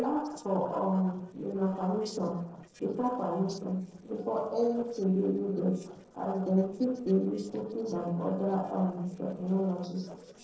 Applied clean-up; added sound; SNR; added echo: neural separator model SepFormer DNS4.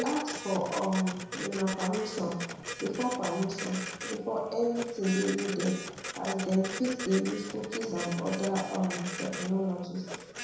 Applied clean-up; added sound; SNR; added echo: none; Printer; 8 dB; reverberation time 1.0 s.